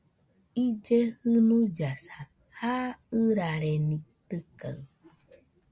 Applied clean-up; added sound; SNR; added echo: none; none; none; none.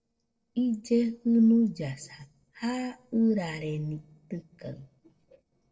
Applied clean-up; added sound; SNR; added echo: neural separator model SepFormer DNS4.